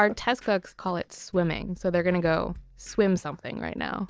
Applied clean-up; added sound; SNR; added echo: neural mask model DeepFilterNet 3.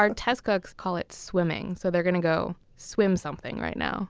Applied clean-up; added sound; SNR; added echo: none; none; none; none.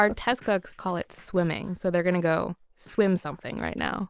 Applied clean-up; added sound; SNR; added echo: neural mask model Resemble Enhance denoiser.